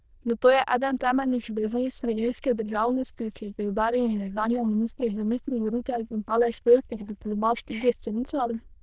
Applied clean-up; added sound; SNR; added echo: neural diffusion model UNIVERSE++.